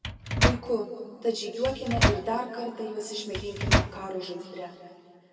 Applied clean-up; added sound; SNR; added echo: none; Microwave oven; -3 dB; reverberation time 2.3 s.